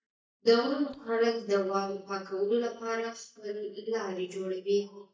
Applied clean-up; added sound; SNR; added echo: neural mask model DeepFilterNet 3.